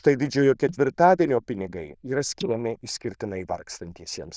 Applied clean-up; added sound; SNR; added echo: neural diffusion model UNIVERSE++.